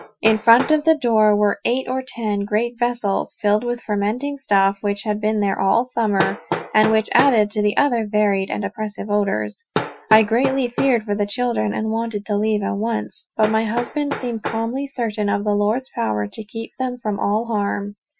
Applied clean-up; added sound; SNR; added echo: classical method Wiener filter.